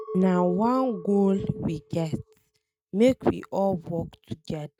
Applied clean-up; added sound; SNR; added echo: neural mask model RNNoise.